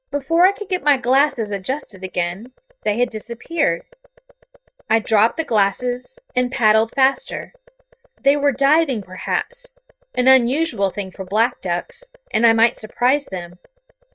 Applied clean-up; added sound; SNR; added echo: neural mask model DeepFilterNet 3.